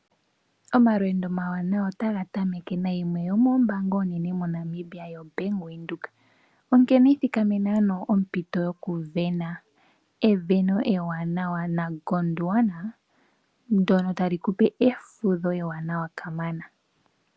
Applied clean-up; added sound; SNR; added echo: none; none; none; none.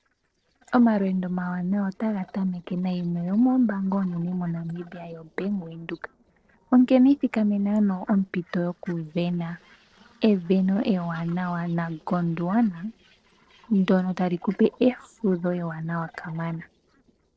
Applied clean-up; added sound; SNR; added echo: neural separator model SepFormer DNS4.